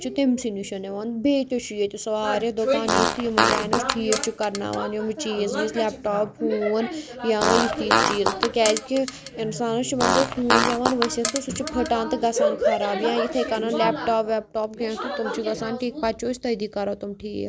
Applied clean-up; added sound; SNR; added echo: none; Fart; 1 dB; none.